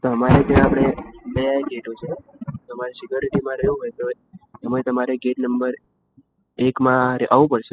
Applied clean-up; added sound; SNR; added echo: classical method spectral subtraction.